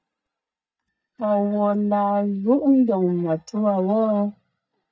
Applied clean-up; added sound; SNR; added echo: neural mask model DeepFilterNet 3.